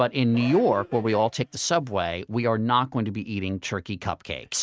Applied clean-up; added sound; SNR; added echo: neural mask model RNNoise.